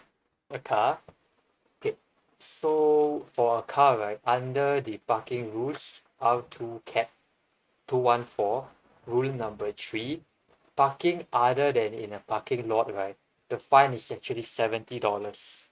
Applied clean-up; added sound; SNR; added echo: neural mask model RNNoise.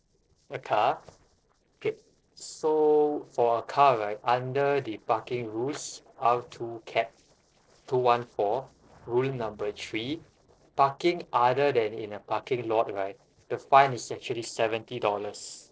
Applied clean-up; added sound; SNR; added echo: neural separator model SepFormer DNS4.